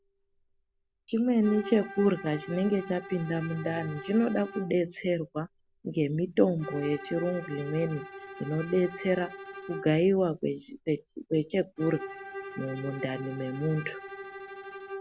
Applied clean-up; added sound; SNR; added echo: none; Bowed string instrument; 13 dB; none.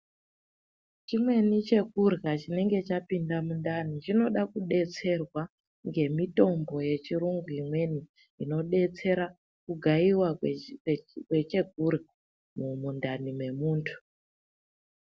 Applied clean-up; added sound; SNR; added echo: none; none; none; none.